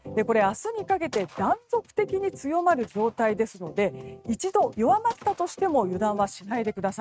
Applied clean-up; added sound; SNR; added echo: neural mask model RNNoise.